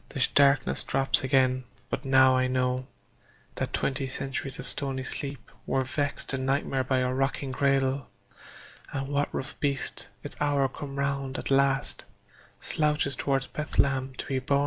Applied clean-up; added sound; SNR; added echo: none; none; none; none.